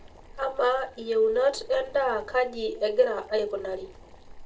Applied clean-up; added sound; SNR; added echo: none; Boiling; 19 dB; reverberation time 0.2 s.